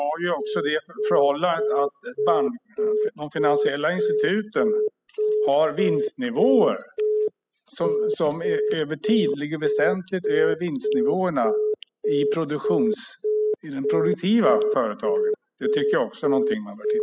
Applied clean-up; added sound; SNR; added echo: classical method spectral subtraction.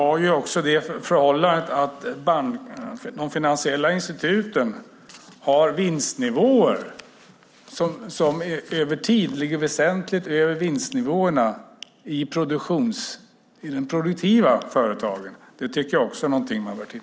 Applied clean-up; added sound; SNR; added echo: none; none; none; none.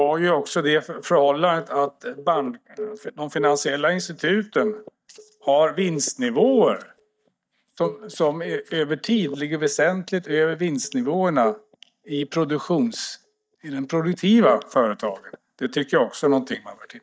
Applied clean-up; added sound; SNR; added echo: neural mask model DeepFilterNet 3.